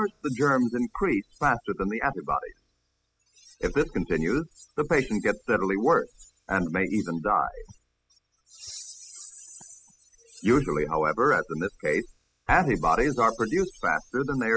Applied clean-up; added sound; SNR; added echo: classical method spectral subtraction.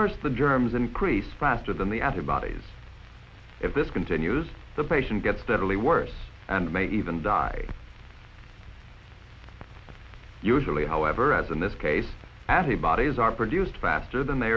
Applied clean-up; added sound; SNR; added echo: none; none; none; none.